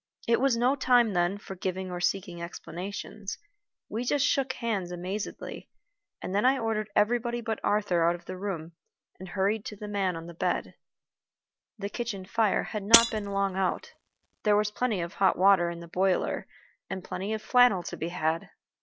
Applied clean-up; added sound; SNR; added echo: none; Shatter; 1 dB; none.